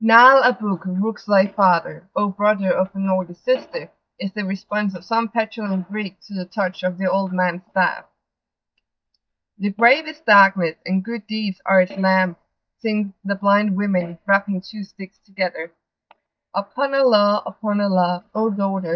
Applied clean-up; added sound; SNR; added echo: neural mask model DeepFilterNet 3.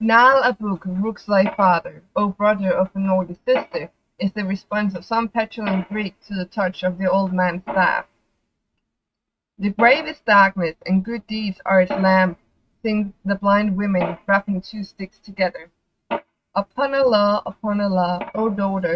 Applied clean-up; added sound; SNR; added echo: neural mask model RNNoise.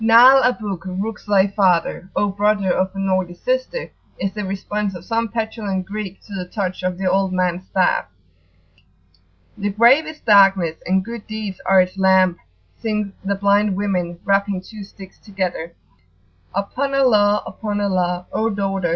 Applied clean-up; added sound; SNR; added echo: none; none; none; none.